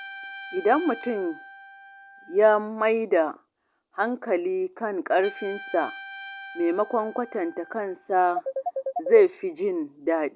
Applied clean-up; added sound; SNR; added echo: none; Trumpet; 19 dB; none.